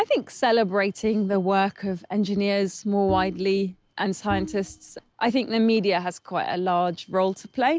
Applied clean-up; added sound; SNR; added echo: none; Bowed string instrument; 12 dB; none.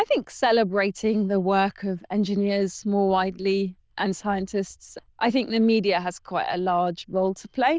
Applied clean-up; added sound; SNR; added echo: neural diffusion model UNIVERSE++.